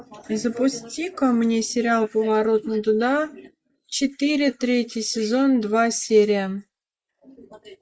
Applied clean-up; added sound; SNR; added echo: neural mask model Resemble Enhance denoiser.